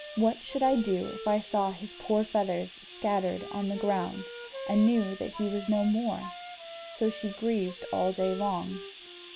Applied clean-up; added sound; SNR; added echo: none; Wind instrument, woodwind instrument + Bathtub (filling or washing); 13 dB; none.